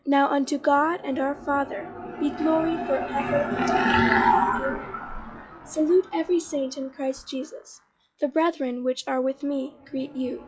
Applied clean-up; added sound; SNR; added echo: classical method log-MMSE.